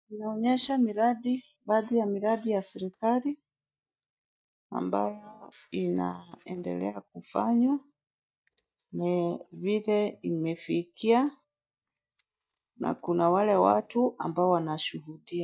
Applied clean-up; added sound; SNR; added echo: neural mask model DeepFilterNet 3.